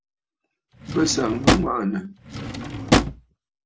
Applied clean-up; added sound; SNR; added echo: none; Drawer open or close; -4 dB; none.